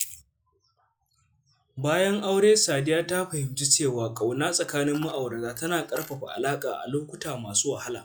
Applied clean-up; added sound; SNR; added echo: classical method log-MMSE.